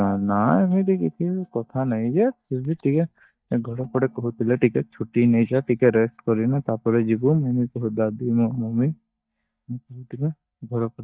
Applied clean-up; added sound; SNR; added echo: neural mask model DeepFilterNet 3.